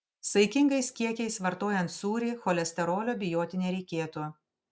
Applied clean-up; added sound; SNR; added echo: none; none; none; none.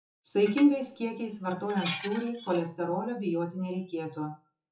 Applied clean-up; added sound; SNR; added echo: classical method WPE with log-MMSE.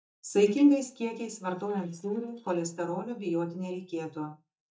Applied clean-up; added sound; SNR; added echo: neural mask model DeepFilterNet 3.